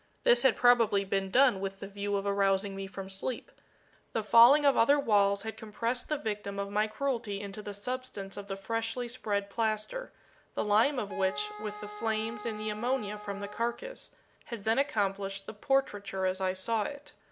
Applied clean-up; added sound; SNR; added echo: none; Wind instrument, woodwind instrument; 13 dB; none.